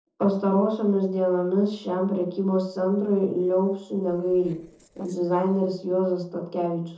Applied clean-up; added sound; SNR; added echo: neural separator model SepFormer DNS4.